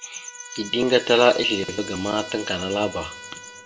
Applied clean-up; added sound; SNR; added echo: none; Trumpet; 16 dB; reverberation time 2.2 s.